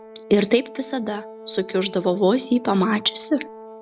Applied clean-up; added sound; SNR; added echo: none; Brass instrument; 17 dB; none.